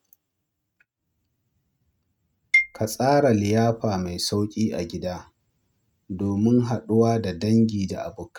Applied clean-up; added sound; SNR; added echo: neural mask model RNNoise.